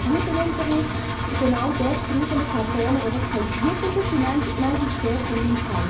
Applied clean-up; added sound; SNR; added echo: none; Engine; 1 dB; reverberation time 0.4 s.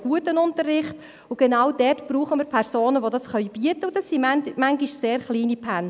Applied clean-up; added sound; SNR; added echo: none; none; none; none.